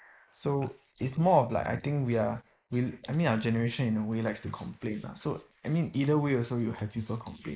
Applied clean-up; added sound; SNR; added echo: neural mask model Resemble Enhance denoiser.